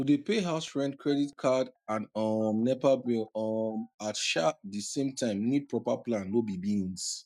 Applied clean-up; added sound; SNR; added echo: neural mask model DeepFilterNet 3.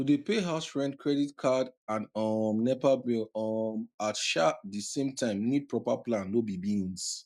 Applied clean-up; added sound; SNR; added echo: none; none; none; none.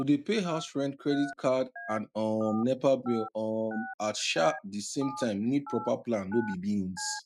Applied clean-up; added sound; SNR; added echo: neural mask model RNNoise.